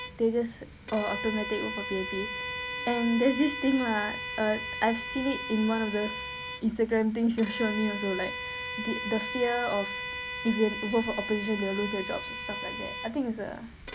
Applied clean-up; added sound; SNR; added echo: none; Bowed string instrument; 7 dB; none.